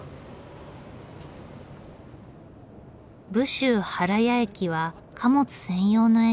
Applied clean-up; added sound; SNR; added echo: none; none; none; none.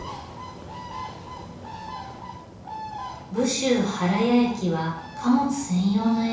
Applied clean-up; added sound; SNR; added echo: none; Bird; 13 dB; reverberation time 0.7 s.